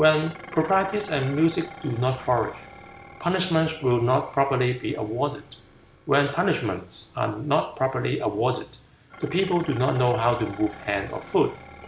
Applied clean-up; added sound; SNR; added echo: none; Dishes, pots, and pans; 19 dB; none.